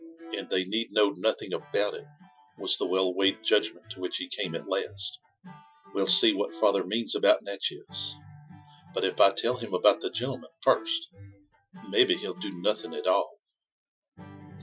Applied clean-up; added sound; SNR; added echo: classical method Wiener filter.